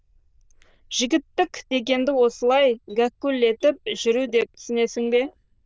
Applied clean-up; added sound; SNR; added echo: neural diffusion model UNIVERSE++.